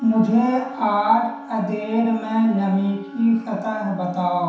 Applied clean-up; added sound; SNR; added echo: none; Wind instrument, woodwind instrument; 17 dB; reverberation time 0.7 s.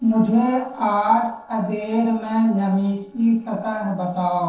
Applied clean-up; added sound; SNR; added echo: neural separator model SepFormer DNS4.